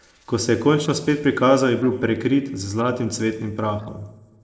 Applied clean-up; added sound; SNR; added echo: neural separator model SepFormer DNS4.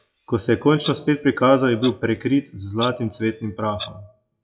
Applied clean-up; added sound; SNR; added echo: classical method WPE with log-MMSE.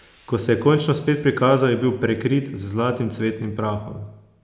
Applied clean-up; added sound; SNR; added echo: none; none; none; none.